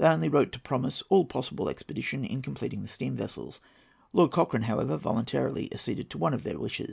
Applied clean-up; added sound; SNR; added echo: none; none; none; none.